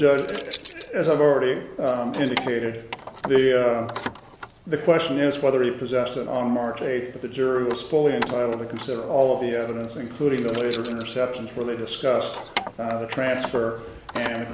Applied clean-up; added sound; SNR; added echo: none; Keys jangling; 12 dB; none.